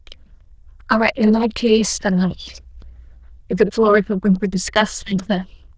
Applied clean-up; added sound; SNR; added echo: neural diffusion model UNIVERSE++.